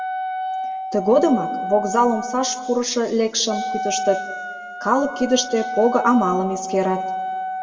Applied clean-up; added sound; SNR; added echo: none; Wind instrument, woodwind instrument; 6 dB; reverberation time 1.2 s.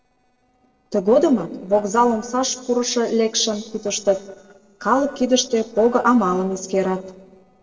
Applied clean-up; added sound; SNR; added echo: neural separator model SepFormer DNS4.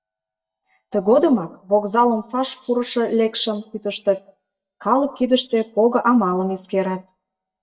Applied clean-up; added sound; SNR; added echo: neural mask model DeepFilterNet 3.